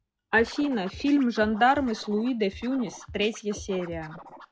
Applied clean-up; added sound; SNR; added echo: classical method log-MMSE.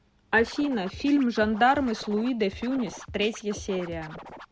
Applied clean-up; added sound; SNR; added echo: none; Scratching (performance technique); 16 dB; none.